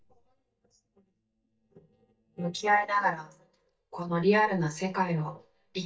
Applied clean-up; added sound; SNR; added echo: neural mask model DeepFilterNet 3.